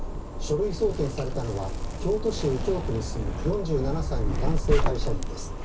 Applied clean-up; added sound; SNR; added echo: none; Zipper (clothing); -2 dB; reverberation time 0.2 s.